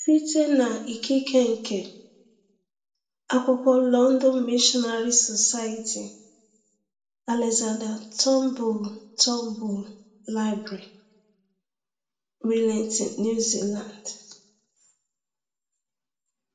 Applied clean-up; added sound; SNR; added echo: none; none; none; reverberation time 0.6 s.